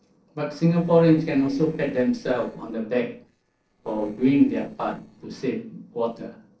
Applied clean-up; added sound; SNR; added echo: neural separator model SepFormer DNS4.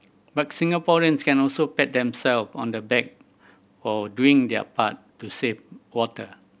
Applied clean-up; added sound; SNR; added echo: none; none; none; none.